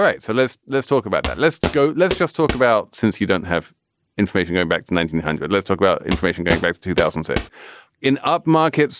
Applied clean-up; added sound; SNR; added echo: none; Walk, footsteps; 7 dB; none.